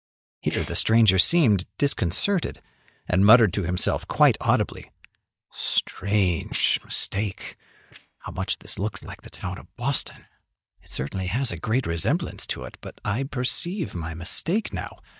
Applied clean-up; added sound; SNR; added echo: neural mask model DeepFilterNet 3.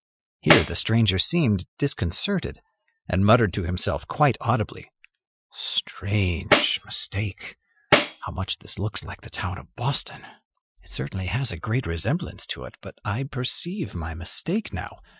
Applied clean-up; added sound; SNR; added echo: classical method Wiener filter.